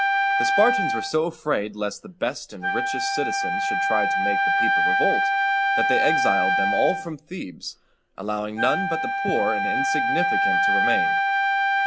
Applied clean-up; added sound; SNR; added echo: none; Wind instrument, woodwind instrument; -5 dB; none.